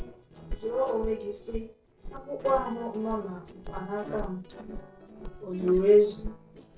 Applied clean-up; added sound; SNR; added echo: neural separator model SepFormer DNS4.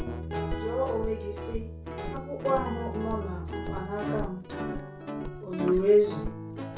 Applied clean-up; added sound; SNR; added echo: none; Guitar; 4 dB; reverberation time 0.3 s.